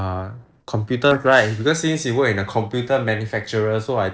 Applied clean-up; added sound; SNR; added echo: neural separator model SepFormer DNS4.